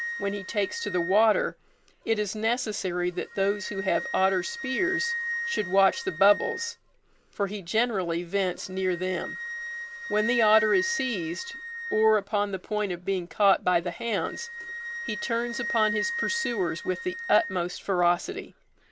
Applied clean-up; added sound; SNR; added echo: none; Wind instrument, woodwind instrument; 9 dB; none.